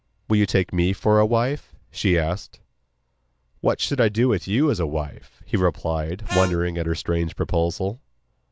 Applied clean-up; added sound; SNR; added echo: none; Harmonica; 10 dB; none.